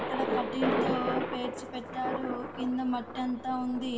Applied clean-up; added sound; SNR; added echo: none; Thunder; 0 dB; reverberation time 1.9 s.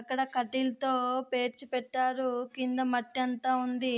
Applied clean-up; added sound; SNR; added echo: none; none; none; none.